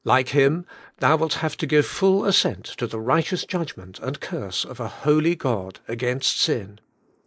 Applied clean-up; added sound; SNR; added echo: neural mask model Resemble Enhance denoiser.